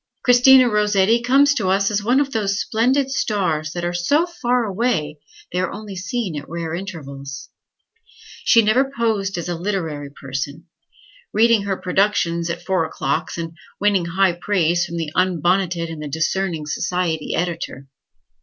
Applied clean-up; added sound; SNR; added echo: none; none; none; none.